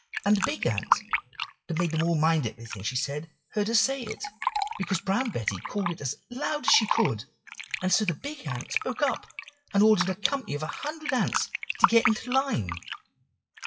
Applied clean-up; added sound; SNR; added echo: classical method WPE with log-MMSE.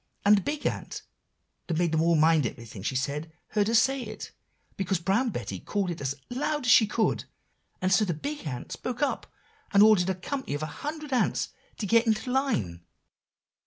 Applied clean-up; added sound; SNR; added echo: none; none; none; none.